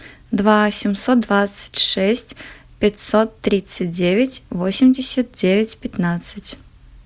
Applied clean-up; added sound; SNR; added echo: none; none; none; none.